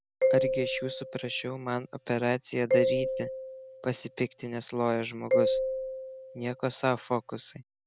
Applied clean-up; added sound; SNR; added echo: none; Marimba, xylophone; -1 dB; none.